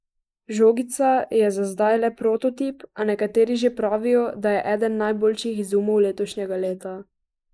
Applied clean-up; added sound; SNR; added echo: neural mask model Resemble Enhance denoiser.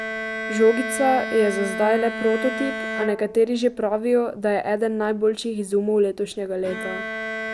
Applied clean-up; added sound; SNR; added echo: none; Bowed string instrument; 9 dB; none.